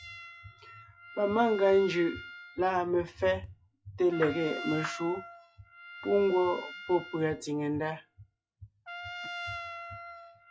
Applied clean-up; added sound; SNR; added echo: classical method log-MMSE.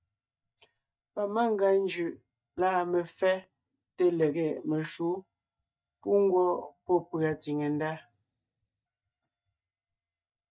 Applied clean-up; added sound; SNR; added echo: neural mask model DeepFilterNet 3.